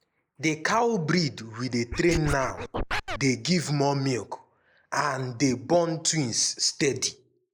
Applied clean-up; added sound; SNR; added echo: neural mask model Resemble Enhance denoiser.